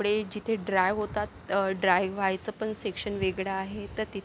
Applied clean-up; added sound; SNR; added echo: none; none; none; none.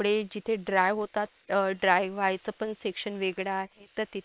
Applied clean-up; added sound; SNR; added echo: neural separator model SepFormer WHAM!.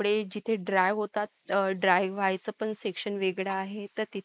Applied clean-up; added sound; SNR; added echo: neural mask model Resemble Enhance denoiser.